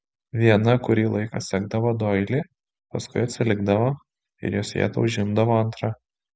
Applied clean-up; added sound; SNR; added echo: none; none; none; none.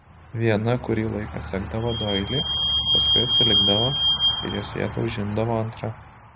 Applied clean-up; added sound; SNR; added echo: none; Squeak / Vehicle; -2 dB; none.